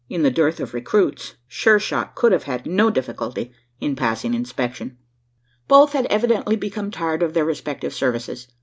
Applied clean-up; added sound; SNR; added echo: none; none; none; none.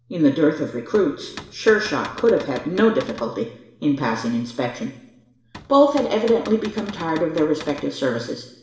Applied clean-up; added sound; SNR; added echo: none; Cupboard open or close / Door; 17 dB; reverberation time 0.8 s.